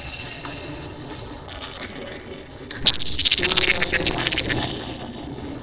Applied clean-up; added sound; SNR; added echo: neural separator model SepFormer DNS4.